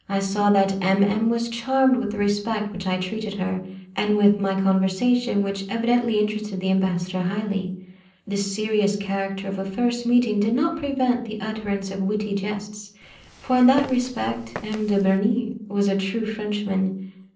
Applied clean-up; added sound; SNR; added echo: neural separator model SepFormer DNS4.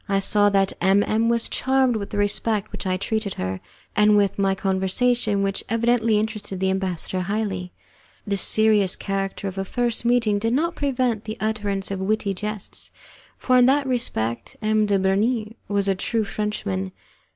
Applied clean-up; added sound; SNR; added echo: none; none; none; none.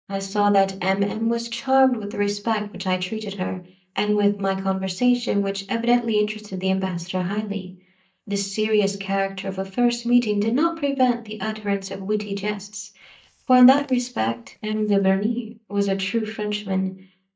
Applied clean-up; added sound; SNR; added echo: neural mask model DeepFilterNet 3.